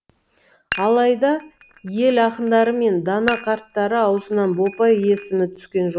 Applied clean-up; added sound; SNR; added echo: none; Dishes, pots, and pans; 17 dB; none.